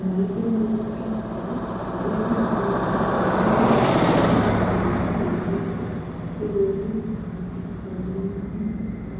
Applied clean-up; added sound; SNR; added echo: none; Motorcycle; -3 dB; reverberation time 1.3 s.